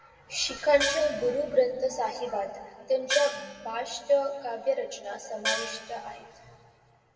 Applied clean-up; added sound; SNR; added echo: none; Gong; 4 dB; reverberation time 2.3 s.